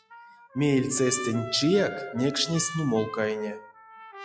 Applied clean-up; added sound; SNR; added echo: classical method log-MMSE.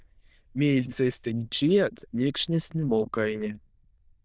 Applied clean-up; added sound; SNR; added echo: neural diffusion model UNIVERSE++.